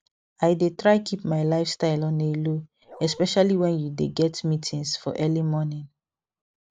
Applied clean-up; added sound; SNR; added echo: none; Bark; 20 dB; none.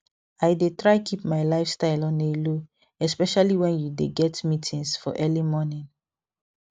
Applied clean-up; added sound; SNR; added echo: none; none; none; none.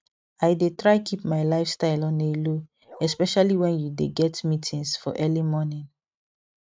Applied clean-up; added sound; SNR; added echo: neural mask model RNNoise.